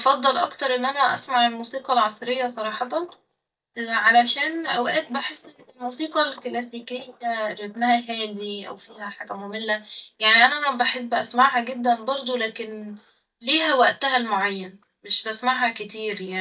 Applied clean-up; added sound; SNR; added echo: neural mask model DeepFilterNet 3.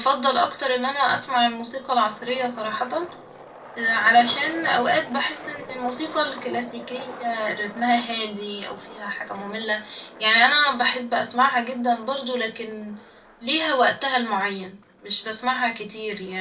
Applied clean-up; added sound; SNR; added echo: none; Skateboard; 17 dB; reverberation time 0.2 s.